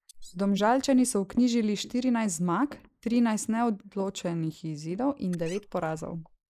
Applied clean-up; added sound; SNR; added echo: neural mask model Resemble Enhance denoiser.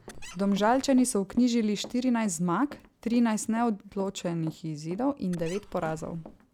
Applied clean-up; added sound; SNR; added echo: none; Run + Squeak; 20 dB; none.